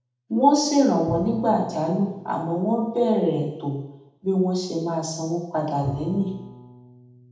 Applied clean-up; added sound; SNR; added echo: none; Bowed string instrument; 18 dB; reverberation time 0.8 s.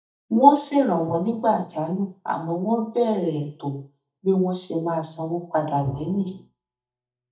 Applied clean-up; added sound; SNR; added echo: neural mask model DeepFilterNet 3.